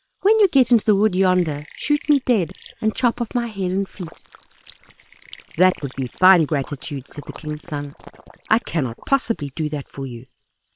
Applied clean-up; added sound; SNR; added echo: neural separator model SepFormer WHAM!.